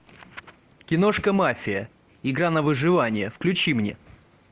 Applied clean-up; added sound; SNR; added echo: none; none; none; none.